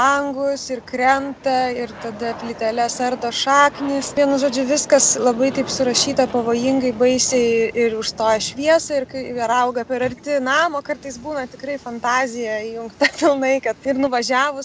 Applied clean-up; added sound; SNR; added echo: none; Aircraft; 18 dB; none.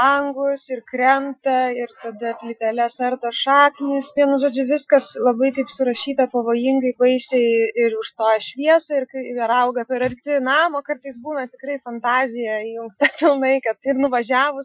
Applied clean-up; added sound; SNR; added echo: classical method Wiener filter.